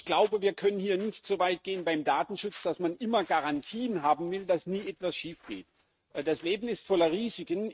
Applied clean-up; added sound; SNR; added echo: neural mask model RNNoise.